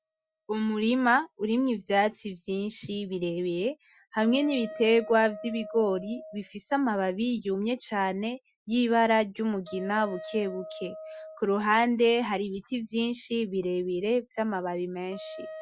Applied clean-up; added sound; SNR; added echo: classical method Wiener filter.